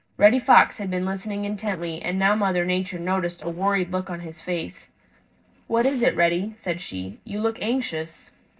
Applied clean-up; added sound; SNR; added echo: neural separator model SepFormer DNS4.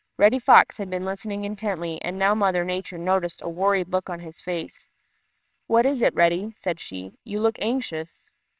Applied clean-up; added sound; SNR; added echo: neural separator model SepFormer WHAMR!.